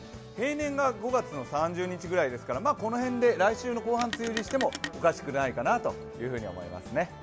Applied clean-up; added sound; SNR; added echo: none; Telephone; 11 dB; none.